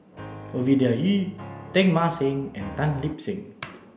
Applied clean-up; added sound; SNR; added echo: none; Piano; 15 dB; none.